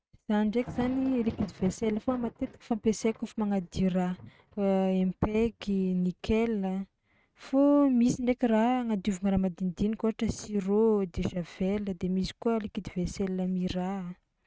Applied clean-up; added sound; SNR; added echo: neural mask model RNNoise.